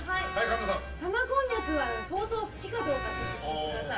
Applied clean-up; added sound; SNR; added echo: none; Wind instrument, woodwind instrument; 8 dB; reverberation time 0.1 s.